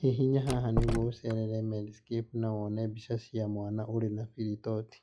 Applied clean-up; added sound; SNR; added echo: classical method log-MMSE.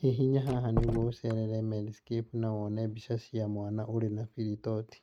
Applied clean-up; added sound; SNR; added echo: neural mask model RNNoise.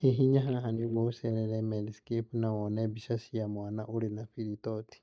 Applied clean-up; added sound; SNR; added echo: neural mask model DeepFilterNet 3.